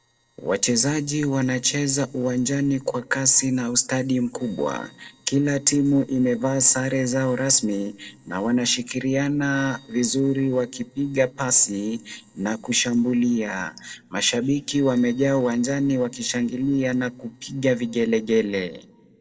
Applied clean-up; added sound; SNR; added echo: neural separator model SepFormer DNS4.